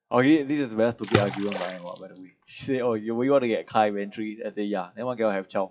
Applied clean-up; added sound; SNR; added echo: classical method WPE with log-MMSE.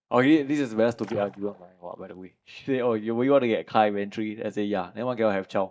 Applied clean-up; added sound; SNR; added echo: neural mask model DeepFilterNet 3.